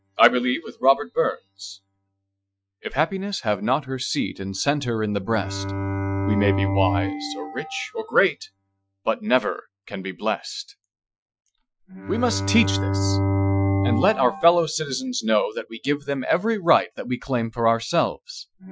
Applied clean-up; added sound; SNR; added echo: classical method Wiener filter.